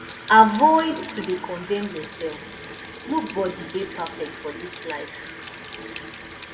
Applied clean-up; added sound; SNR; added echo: none; Sink (filling or washing) / Water tap, faucet; 14 dB; reverberation time 1.6 s.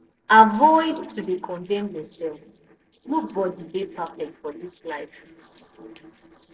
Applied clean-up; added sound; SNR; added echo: neural separator model SepFormer DNS4.